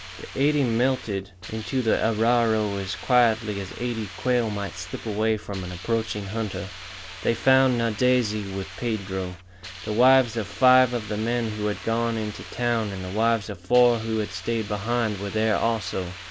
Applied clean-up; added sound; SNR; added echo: none; Hiss; 16 dB; none.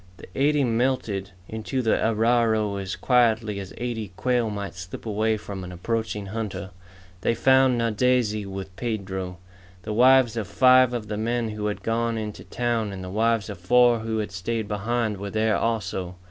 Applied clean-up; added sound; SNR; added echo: none; none; none; none.